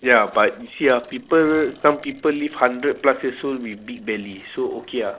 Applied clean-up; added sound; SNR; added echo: neural separator model SepFormer DNS4.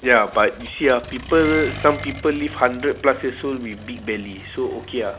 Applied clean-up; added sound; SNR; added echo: none; Accelerating, revving, vroom + Piano; 14 dB; none.